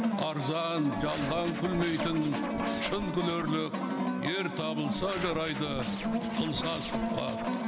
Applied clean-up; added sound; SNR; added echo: none; Scratching (performance technique); 11 dB; none.